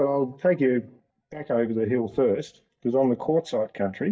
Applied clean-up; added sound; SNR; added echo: neural mask model DeepFilterNet 3.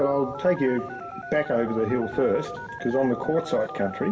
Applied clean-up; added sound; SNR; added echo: none; Telephone; 12 dB; reverberation time 2.2 s.